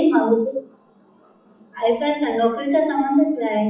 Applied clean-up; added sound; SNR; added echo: classical method WPE with log-MMSE.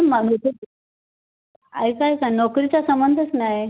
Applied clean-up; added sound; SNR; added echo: none; none; none; none.